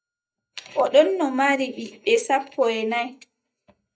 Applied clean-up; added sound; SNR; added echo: neural mask model DeepFilterNet 3.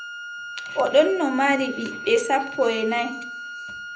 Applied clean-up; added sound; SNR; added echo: none; Wind instrument, woodwind instrument; 11 dB; reverberation time 0.5 s.